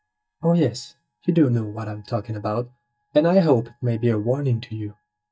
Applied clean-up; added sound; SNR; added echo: neural mask model DeepFilterNet 3.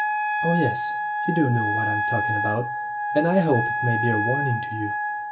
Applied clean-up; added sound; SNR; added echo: none; Wind instrument, woodwind instrument; 0 dB; reverberation time 0.4 s.